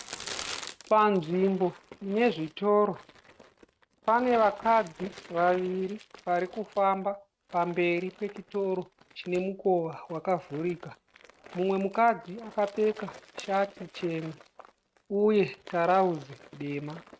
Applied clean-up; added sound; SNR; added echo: neural mask model RNNoise.